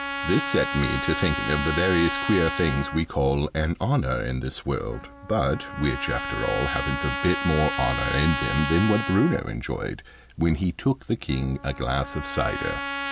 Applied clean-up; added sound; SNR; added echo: none; Trumpet; 7 dB; none.